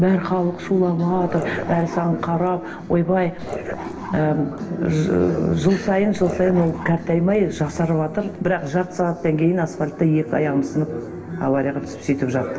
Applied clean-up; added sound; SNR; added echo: none; Dog; 12 dB; reverberation time 2.0 s.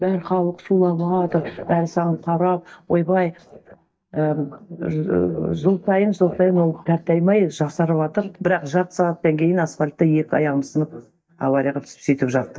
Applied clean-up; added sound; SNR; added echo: neural mask model DeepFilterNet 3.